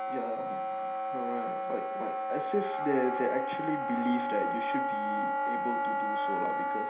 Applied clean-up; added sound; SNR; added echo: none; Wind instrument, woodwind instrument; -3 dB; reverberation time 0.5 s.